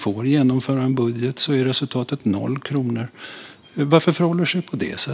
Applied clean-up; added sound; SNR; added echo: none; none; none; none.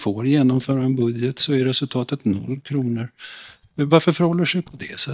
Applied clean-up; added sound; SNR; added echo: neural mask model DeepFilterNet 3.